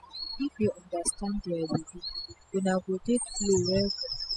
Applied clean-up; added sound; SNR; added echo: classical method spectral subtraction.